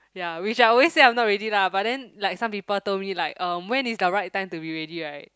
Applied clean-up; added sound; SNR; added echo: none; none; none; none.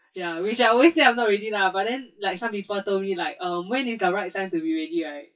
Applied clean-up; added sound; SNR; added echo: classical method WPE with log-MMSE.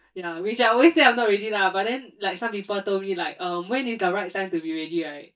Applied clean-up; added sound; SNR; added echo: neural mask model DeepFilterNet 3.